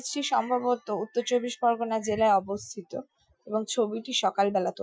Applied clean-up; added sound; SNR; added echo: classical method Wiener filter.